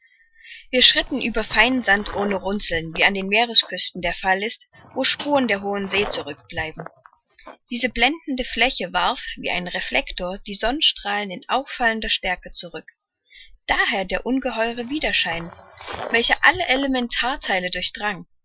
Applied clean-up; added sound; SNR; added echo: classical method Wiener filter.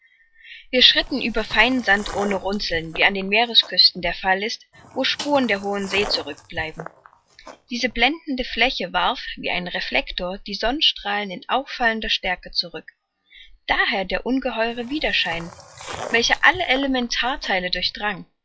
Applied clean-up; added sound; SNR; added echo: classical method log-MMSE.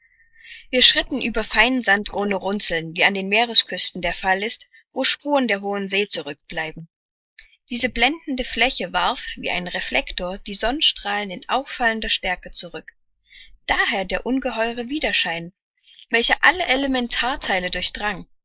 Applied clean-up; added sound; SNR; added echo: neural mask model Resemble Enhance denoiser.